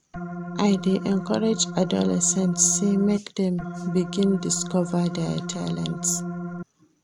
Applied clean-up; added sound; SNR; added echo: none; Organ; 8 dB; none.